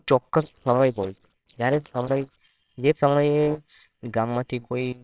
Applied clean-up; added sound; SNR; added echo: neural separator model SepFormer WHAMR!.